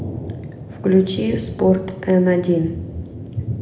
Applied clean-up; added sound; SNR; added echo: none; Thunder; 10 dB; reverberation time 0.7 s.